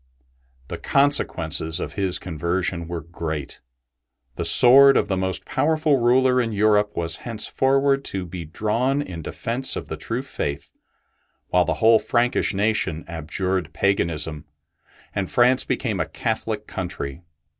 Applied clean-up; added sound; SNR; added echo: none; none; none; none.